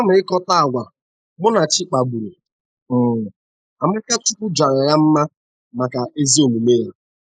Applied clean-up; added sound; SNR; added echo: neural mask model Resemble Enhance denoiser.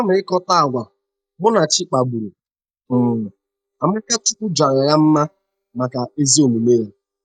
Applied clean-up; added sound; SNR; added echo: neural mask model DeepFilterNet 3.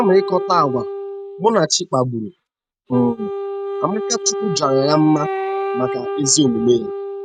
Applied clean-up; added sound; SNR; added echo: neural mask model RNNoise.